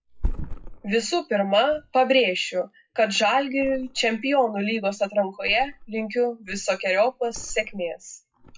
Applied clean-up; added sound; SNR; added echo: classical method WPE with log-MMSE.